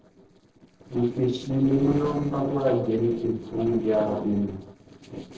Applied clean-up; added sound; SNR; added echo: neural separator model SepFormer DNS4.